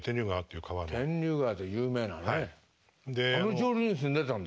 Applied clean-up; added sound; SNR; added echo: none; none; none; none.